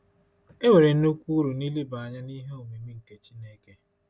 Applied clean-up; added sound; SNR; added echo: none; none; none; none.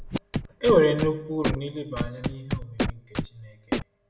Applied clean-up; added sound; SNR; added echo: none; Scratching (performance technique); 4 dB; reverberation time 0.6 s.